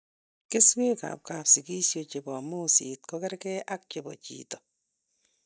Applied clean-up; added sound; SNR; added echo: neural mask model DeepFilterNet 3.